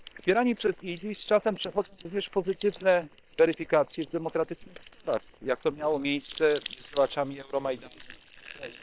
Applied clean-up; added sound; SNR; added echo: neural separator model SepFormer WHAM!.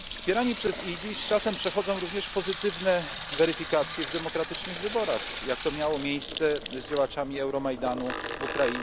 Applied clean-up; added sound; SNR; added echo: none; Sink (filling or washing) / Water tap, faucet; 8 dB; none.